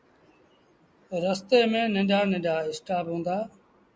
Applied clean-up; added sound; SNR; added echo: none; none; none; none.